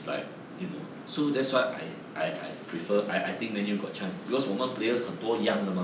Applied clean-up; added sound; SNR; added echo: none; none; none; none.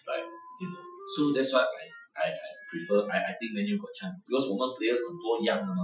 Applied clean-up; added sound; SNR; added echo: classical method Wiener filter.